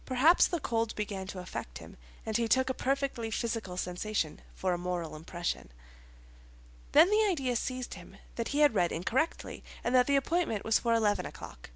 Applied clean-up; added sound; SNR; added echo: none; none; none; none.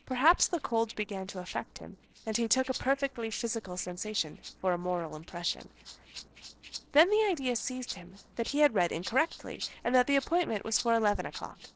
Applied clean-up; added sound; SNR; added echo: neural separator model SepFormer DNS4.